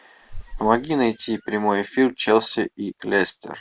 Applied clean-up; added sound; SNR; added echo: none; Squeak; 16 dB; none.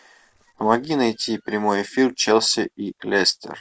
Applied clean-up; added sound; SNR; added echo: neural separator model SepFormer DNS4.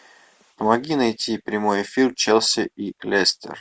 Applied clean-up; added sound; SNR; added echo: none; none; none; none.